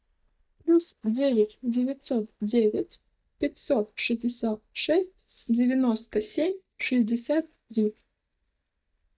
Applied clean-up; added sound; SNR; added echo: neural mask model DeepFilterNet 3.